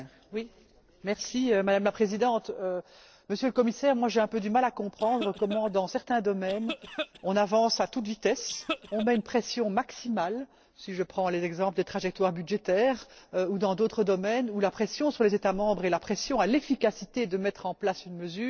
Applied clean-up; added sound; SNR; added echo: neural separator model SepFormer DNS4.